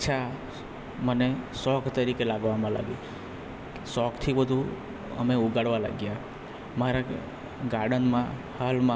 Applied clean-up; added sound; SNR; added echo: none; none; none; none.